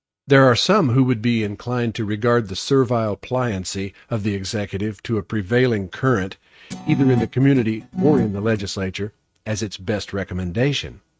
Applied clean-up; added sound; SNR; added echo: neural mask model RNNoise.